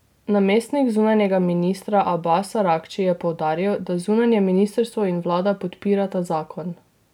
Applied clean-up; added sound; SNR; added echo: none; none; none; none.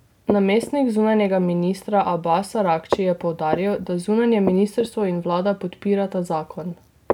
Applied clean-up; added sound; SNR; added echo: none; Walk, footsteps; 11 dB; none.